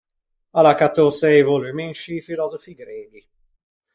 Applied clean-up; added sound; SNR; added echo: neural mask model Resemble Enhance denoiser.